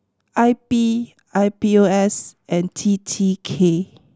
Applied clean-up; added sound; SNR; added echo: none; none; none; none.